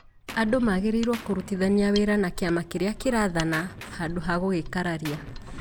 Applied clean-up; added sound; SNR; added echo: none; Gunshot, gunfire + Mechanisms; 12 dB; none.